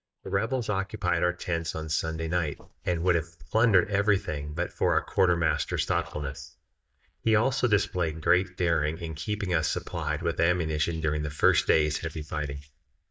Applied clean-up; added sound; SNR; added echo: neural mask model DeepFilterNet 3.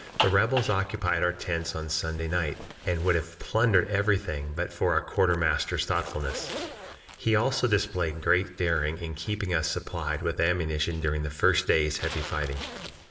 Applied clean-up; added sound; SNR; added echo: none; Zipper (clothing); 13 dB; reverberation time 1.8 s.